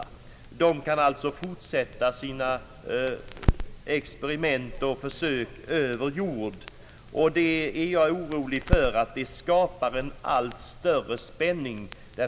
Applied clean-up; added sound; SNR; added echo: none; Crackle; 8 dB; none.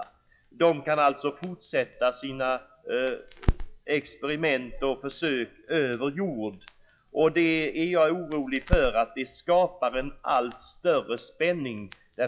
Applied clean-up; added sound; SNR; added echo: classical method log-MMSE.